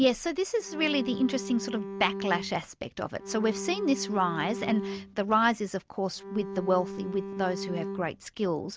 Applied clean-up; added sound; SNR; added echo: none; Bowed string instrument; 8 dB; none.